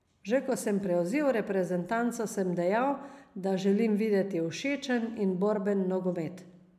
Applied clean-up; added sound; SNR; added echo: none; none; none; none.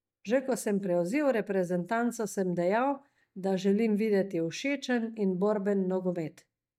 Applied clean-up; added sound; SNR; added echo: neural mask model DeepFilterNet 3.